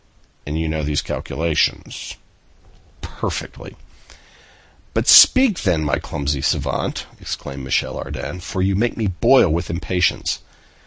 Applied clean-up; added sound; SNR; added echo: none; none; none; none.